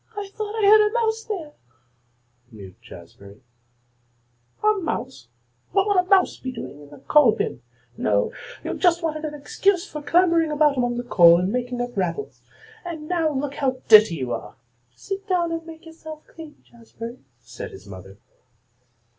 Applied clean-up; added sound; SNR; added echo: none; none; none; none.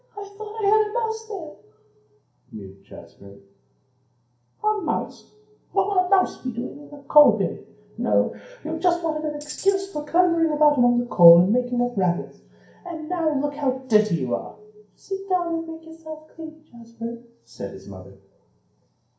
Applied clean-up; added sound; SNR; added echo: none; Tambourine; 18 dB; reverberation time 0.5 s.